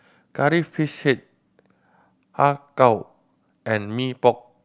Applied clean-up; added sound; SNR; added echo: none; none; none; none.